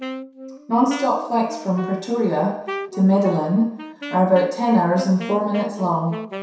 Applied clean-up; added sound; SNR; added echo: none; Wind instrument, woodwind instrument; 13 dB; reverberation time 0.7 s.